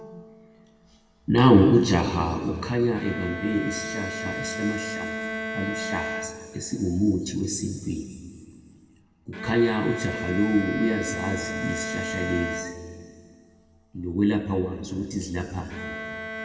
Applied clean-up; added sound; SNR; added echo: none; Bowed string instrument; 9 dB; reverberation time 2.1 s.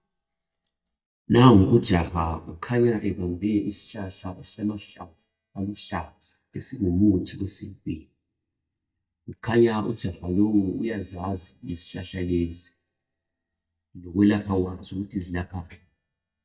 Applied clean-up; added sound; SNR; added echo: neural mask model DeepFilterNet 3.